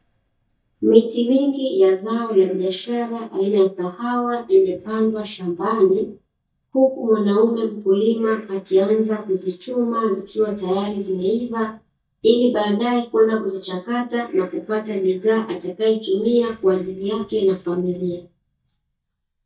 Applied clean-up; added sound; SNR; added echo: neural mask model DeepFilterNet 3.